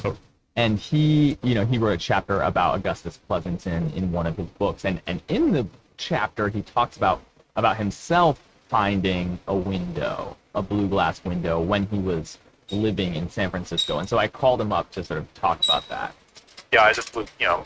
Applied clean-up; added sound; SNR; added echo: neural mask model RNNoise.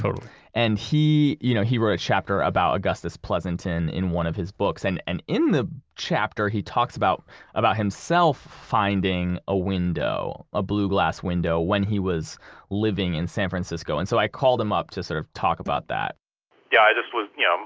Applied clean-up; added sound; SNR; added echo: none; none; none; none.